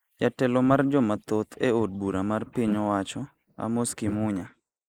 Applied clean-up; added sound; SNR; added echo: neural mask model Resemble Enhance denoiser.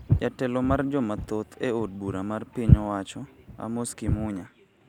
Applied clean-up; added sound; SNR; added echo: none; Walk, footsteps; -1 dB; none.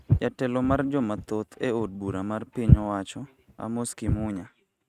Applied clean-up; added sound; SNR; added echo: neural mask model RNNoise.